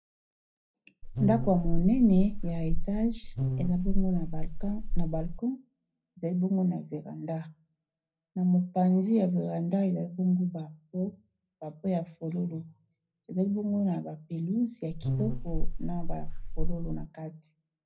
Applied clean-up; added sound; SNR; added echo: none; Buzz; -3 dB; reverberation time 0.4 s.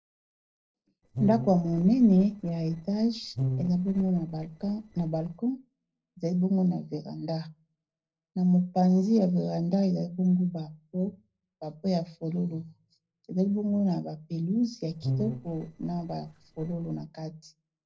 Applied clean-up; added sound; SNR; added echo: neural separator model SepFormer DNS4.